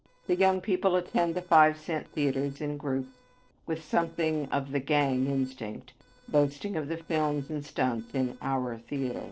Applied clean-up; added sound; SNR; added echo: neural separator model SepFormer DNS4.